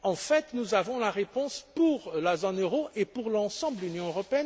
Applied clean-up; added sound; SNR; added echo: none; none; none; none.